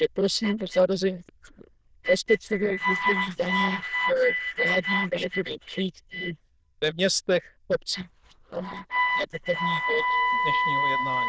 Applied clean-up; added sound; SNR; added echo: neural diffusion model UNIVERSE++.